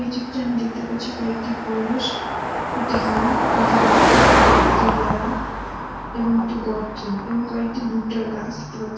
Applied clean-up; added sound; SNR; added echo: none; Car passing by; -4 dB; reverberation time 0.6 s.